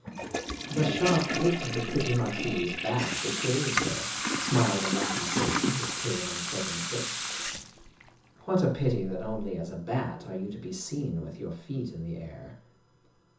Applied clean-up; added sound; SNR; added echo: none; Toilet flush / Water tap, faucet; 2 dB; reverberation time 0.6 s.